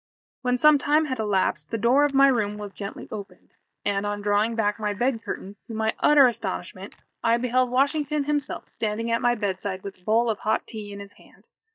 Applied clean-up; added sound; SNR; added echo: neural mask model DeepFilterNet 3.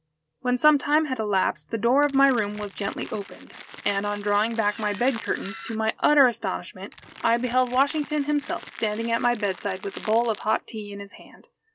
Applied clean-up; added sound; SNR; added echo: none; Camera + Crackle; 17 dB; none.